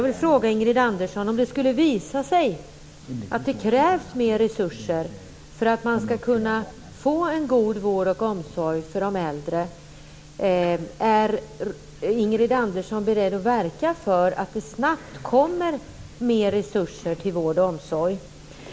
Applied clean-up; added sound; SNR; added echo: none; none; none; none.